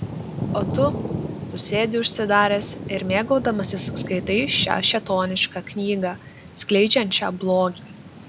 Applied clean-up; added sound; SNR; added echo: none; Thunder / Rain; 8 dB; none.